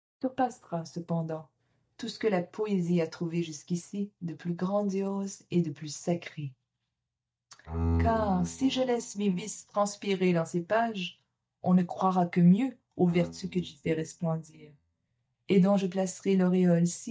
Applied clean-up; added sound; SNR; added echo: neural mask model DeepFilterNet 3.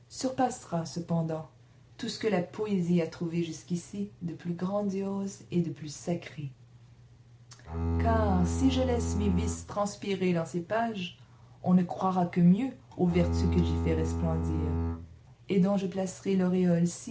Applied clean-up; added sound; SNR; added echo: none; Bowed string instrument; 0 dB; none.